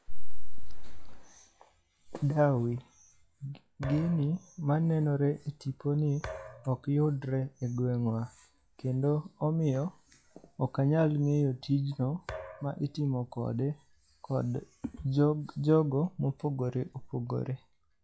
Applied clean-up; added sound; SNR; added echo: classical method log-MMSE.